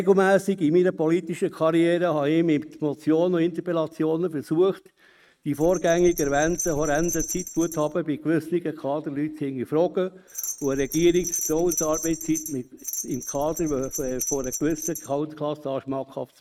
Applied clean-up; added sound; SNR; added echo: neural mask model RNNoise.